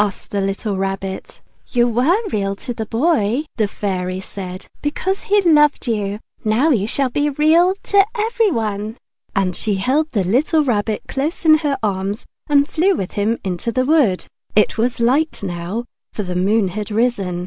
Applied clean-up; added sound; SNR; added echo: none; none; none; none.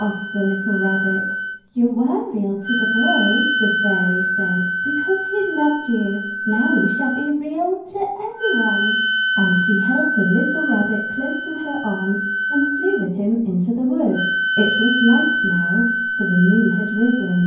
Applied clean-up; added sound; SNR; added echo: none; Wind instrument, woodwind instrument; 2 dB; reverberation time 0.9 s.